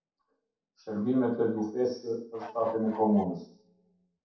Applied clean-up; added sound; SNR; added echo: neural separator model SepFormer DNS4.